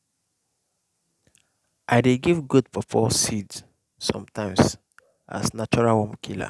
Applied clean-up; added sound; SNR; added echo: none; none; none; none.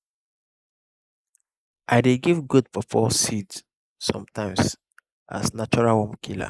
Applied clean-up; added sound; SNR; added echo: neural mask model Resemble Enhance denoiser.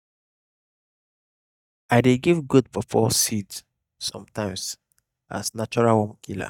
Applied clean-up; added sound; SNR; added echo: neural mask model DeepFilterNet 3.